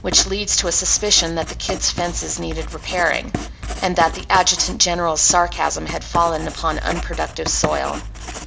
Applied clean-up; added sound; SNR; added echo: none; Writing; 8 dB; none.